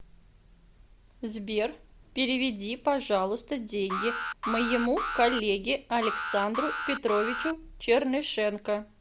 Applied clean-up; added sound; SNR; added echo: none; Alarm; 4 dB; none.